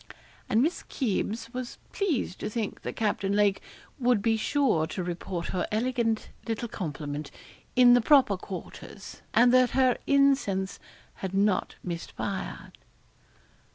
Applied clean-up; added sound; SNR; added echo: none; none; none; none.